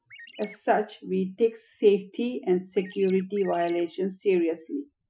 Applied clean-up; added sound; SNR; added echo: classical method Wiener filter.